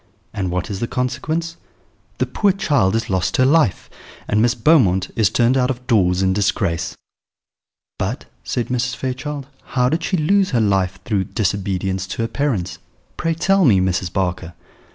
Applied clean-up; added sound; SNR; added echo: none; none; none; none.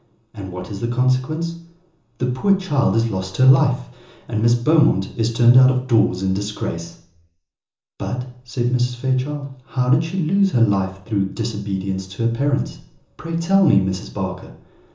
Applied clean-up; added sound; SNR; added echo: none; none; none; reverberation time 0.6 s.